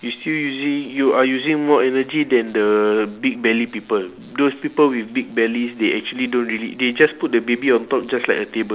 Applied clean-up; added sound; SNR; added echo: none; none; none; none.